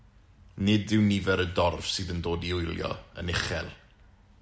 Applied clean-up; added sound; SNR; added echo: none; none; none; none.